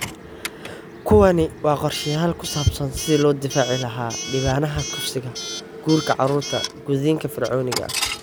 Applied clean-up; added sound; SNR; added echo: none; Coin (dropping) / Alarm; 10 dB; none.